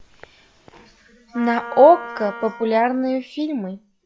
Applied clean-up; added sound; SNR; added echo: classical method log-MMSE.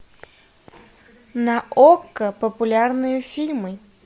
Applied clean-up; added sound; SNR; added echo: none; none; none; none.